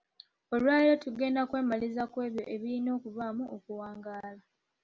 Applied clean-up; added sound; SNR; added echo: none; none; none; none.